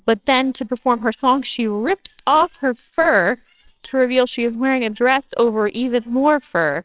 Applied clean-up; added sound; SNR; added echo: neural separator model SepFormer WHAMR!.